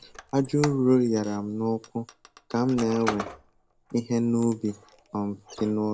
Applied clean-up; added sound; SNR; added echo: none; Squeak; 15 dB; none.